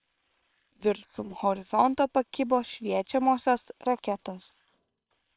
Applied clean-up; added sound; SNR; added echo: neural separator model SepFormer WHAM!.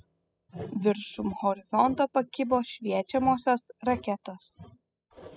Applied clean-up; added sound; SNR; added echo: classical method spectral subtraction.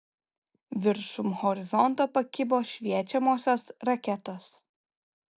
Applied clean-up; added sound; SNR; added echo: none; none; none; none.